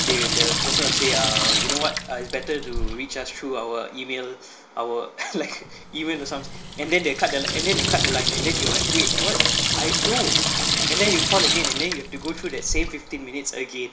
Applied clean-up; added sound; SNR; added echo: none; Sink (filling or washing) / Water tap, faucet; -3 dB; reverberation time 0.4 s.